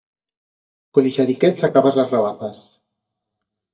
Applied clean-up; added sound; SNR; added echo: neural mask model DeepFilterNet 3.